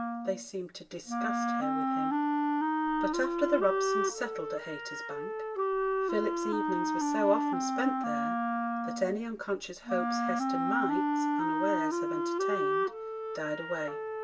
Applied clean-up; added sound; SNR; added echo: none; Wind instrument, woodwind instrument; -5 dB; reverberation time 0.2 s.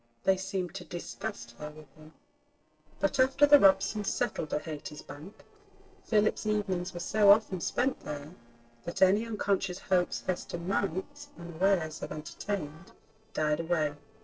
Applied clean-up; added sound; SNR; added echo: neural separator model SepFormer DNS4.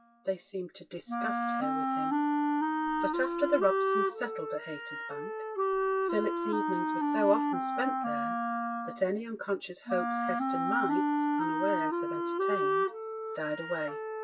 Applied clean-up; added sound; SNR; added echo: classical method WPE with log-MMSE.